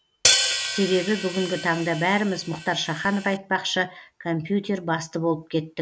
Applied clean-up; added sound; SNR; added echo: none; Hi-hat; 1 dB; none.